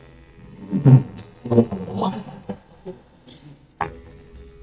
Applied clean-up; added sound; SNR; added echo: neural mask model DeepFilterNet 3.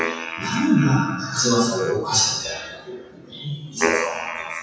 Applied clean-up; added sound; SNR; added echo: classical method WPE with log-MMSE.